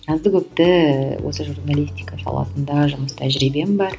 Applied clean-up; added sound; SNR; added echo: none; Bowed string instrument; 13 dB; none.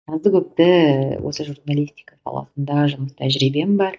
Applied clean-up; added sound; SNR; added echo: neural mask model DeepFilterNet 3.